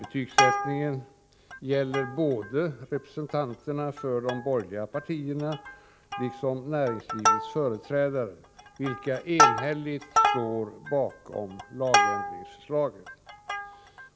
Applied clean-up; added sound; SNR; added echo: none; Plucked string instrument; 0 dB; none.